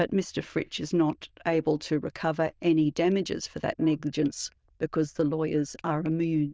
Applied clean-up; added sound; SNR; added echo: neural diffusion model UNIVERSE++.